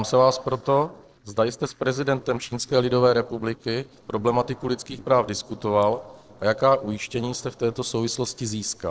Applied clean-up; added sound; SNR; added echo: neural separator model SepFormer DNS4.